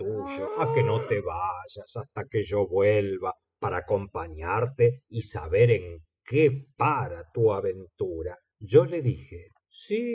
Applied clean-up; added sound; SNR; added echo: classical method spectral subtraction.